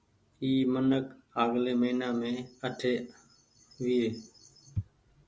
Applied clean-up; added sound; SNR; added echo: none; none; none; none.